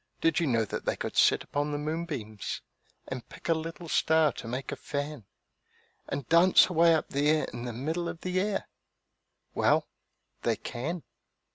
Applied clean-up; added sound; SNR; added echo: none; none; none; none.